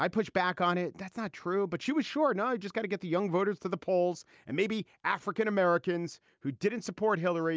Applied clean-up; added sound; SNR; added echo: none; none; none; none.